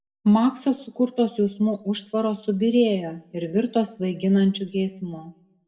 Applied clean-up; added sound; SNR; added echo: none; none; none; reverberation time 0.5 s.